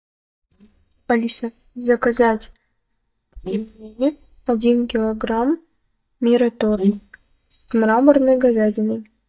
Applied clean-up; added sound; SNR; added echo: neural mask model DeepFilterNet 3.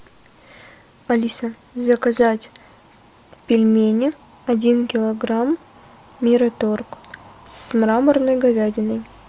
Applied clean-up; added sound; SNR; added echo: none; none; none; none.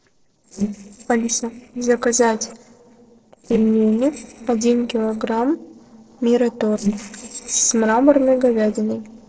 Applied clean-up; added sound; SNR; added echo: neural separator model SepFormer DNS4.